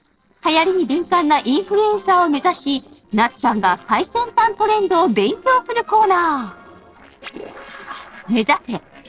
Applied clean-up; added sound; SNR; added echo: neural separator model SepFormer DNS4.